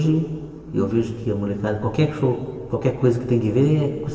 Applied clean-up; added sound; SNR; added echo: none; none; none; reverberation time 2.3 s.